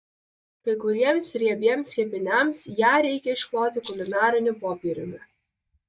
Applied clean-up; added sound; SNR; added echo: neural mask model DeepFilterNet 3.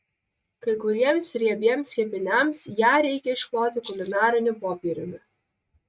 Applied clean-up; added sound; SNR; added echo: neural mask model RNNoise.